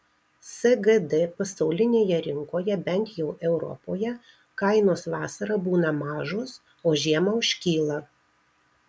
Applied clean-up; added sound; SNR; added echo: none; none; none; none.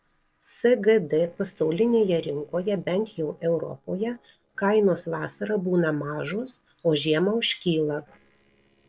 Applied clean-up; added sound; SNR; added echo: neural separator model SepFormer DNS4.